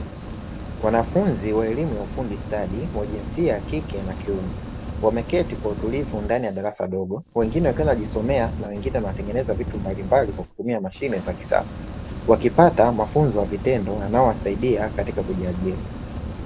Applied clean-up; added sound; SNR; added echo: none; Fire; 8 dB; none.